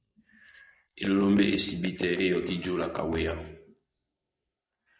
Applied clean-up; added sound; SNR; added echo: neural mask model Resemble Enhance denoiser.